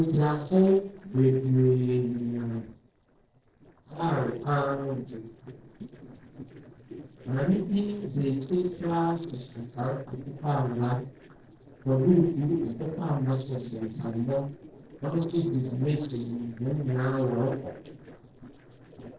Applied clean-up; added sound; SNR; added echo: neural separator model SepFormer DNS4.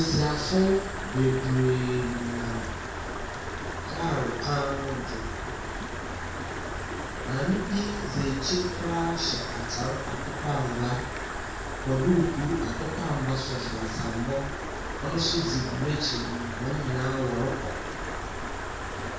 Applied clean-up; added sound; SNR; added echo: none; Stream; 4 dB; reverberation time 0.6 s.